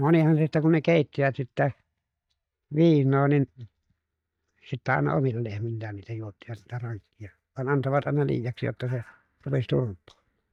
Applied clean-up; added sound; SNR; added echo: neural mask model DeepFilterNet 3.